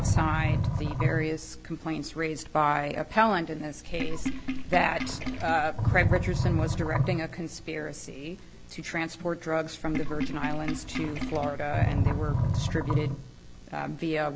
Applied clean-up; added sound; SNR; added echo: none; Sink (filling or washing); 0 dB; none.